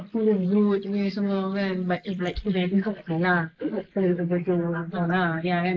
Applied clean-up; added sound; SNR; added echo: neural mask model Resemble Enhance denoiser.